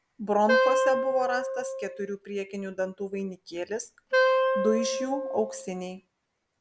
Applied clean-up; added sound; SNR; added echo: none; Wind instrument, woodwind instrument; -3 dB; none.